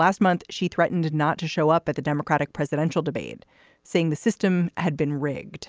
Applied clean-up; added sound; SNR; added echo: none; none; none; none.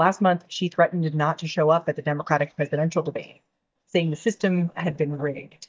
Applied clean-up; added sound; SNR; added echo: neural mask model DeepFilterNet 3.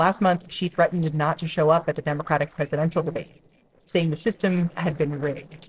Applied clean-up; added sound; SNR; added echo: neural separator model SepFormer DNS4.